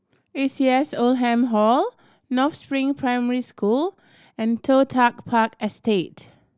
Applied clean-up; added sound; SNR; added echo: none; none; none; none.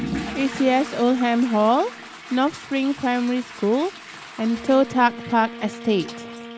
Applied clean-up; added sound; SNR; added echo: none; Wind instrument, woodwind instrument + Toilet flush / Water; 13 dB; none.